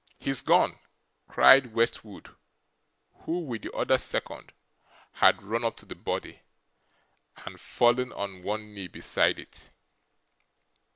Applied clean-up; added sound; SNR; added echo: none; none; none; none.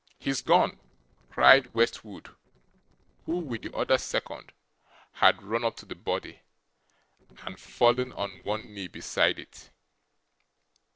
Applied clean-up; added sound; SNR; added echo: neural separator model SepFormer DNS4.